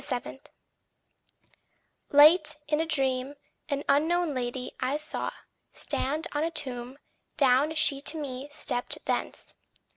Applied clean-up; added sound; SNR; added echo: none; none; none; none.